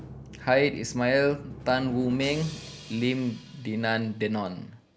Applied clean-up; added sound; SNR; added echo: none; Drum; 16 dB; none.